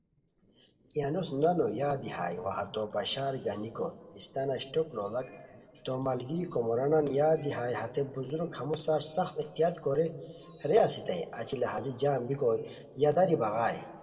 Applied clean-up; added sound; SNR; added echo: neural separator model SepFormer DNS4.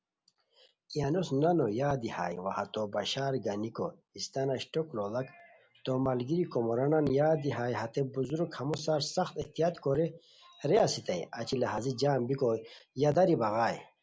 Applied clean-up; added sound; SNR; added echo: none; none; none; none.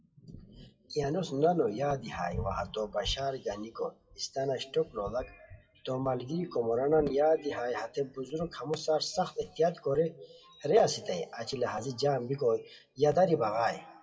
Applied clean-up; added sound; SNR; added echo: classical method WPE with log-MMSE.